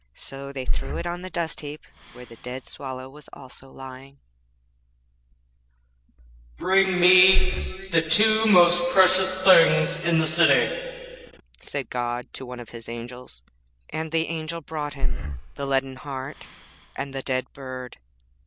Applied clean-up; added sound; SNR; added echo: none; Breathing; 0 dB; none.